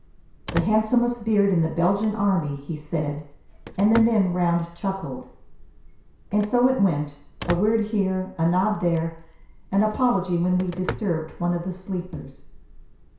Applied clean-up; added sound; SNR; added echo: none; Telephone; 15 dB; reverberation time 0.6 s.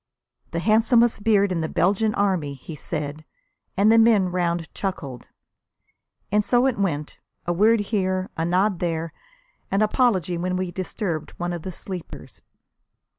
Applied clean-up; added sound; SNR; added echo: none; none; none; none.